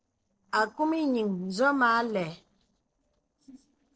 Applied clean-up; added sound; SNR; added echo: neural separator model SepFormer DNS4.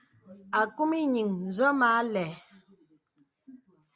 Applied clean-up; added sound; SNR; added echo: none; none; none; none.